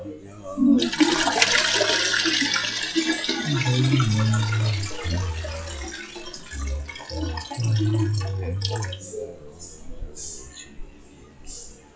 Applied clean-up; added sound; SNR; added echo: classical method log-MMSE.